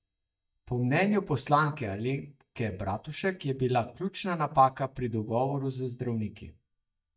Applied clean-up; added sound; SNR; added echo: neural mask model DeepFilterNet 3.